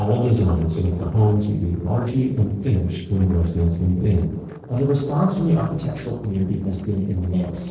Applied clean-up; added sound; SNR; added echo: neural separator model SepFormer DNS4.